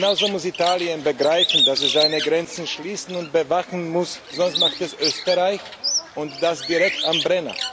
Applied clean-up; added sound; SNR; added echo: none; Bird; 3 dB; none.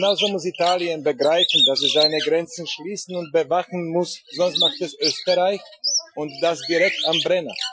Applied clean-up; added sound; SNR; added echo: classical method Wiener filter.